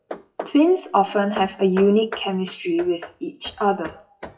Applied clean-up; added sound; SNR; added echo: classical method WPE with log-MMSE.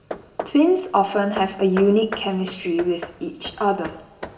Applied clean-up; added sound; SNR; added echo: none; Hammer / Wood; 14 dB; reverberation time 2.9 s.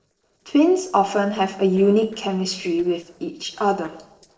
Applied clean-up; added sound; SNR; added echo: neural separator model SepFormer DNS4.